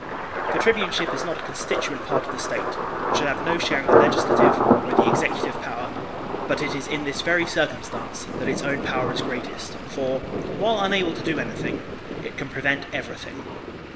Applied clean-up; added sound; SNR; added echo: none; Thunder; -3 dB; reverberation time 1.2 s.